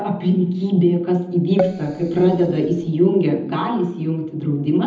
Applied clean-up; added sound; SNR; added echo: none; Keyboard (musical); 9 dB; reverberation time 0.8 s.